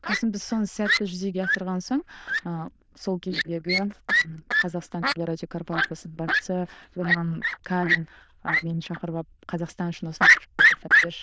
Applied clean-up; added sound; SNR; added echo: neural diffusion model UNIVERSE++.